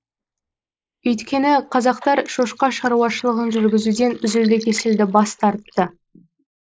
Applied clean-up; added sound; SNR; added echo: neural mask model Resemble Enhance denoiser.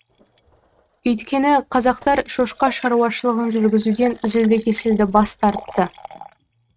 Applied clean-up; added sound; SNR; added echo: neural mask model RNNoise.